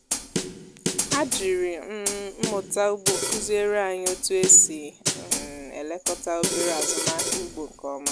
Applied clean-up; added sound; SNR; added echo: none; Snare drum; 0 dB; none.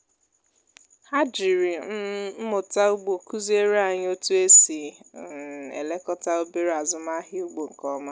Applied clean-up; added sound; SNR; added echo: none; none; none; none.